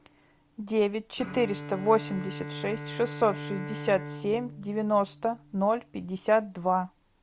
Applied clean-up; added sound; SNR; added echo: none; Bowed string instrument; 13 dB; none.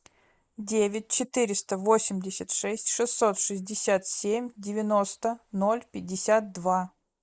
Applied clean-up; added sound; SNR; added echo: neural mask model Resemble Enhance denoiser.